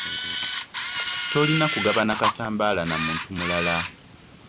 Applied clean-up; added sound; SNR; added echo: none; Camera; -4 dB; none.